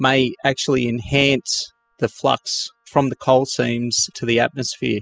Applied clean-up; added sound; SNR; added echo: classical method spectral subtraction.